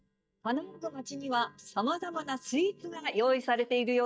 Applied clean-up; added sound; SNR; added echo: neural mask model DeepFilterNet 3.